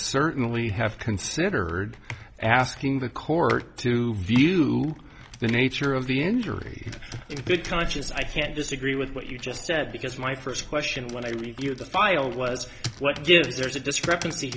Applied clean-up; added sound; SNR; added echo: none; Computer keyboard; 16 dB; none.